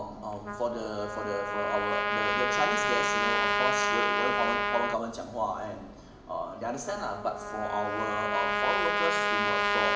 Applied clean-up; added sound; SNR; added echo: none; Trumpet; -3 dB; reverberation time 1.1 s.